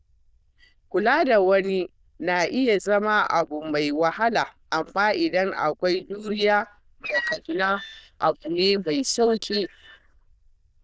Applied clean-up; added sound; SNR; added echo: neural diffusion model UNIVERSE++.